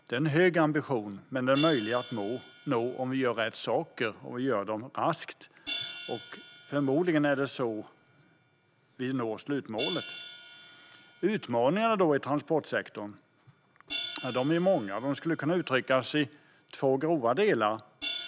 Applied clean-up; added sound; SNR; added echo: none; Hi-hat; 13 dB; none.